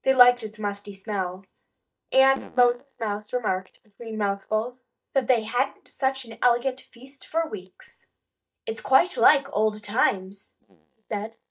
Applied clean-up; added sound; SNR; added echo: neural mask model DeepFilterNet 3.